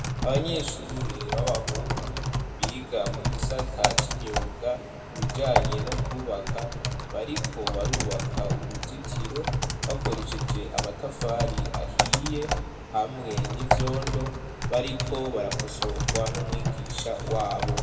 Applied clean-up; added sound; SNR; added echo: none; Typing; -4 dB; reverberation time 1.9 s.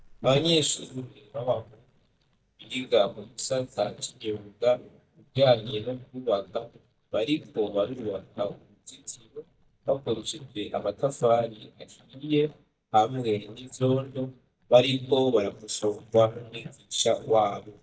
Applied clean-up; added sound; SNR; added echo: neural mask model DeepFilterNet 3.